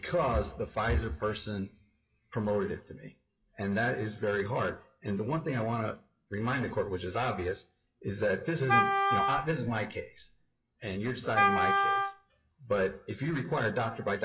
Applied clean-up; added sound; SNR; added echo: classical method WPE with log-MMSE.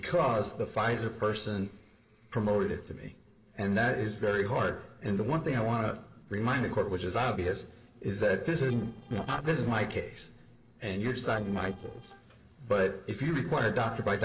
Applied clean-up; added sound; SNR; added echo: neural separator model SepFormer DNS4.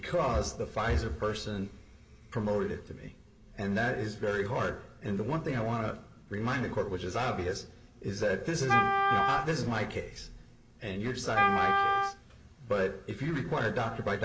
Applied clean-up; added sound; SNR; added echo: none; Wind instrument, woodwind instrument; -3 dB; reverberation time 2.1 s.